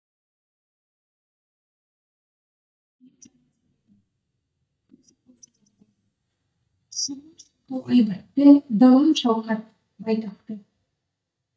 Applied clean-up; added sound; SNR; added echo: neural mask model DeepFilterNet 3.